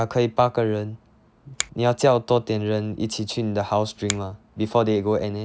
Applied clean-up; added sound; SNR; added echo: none; Finger snapping; 14 dB; none.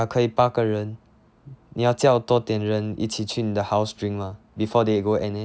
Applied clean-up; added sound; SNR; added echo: none; none; none; none.